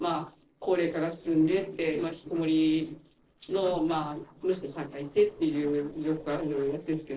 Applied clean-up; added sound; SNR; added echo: neural separator model SepFormer DNS4.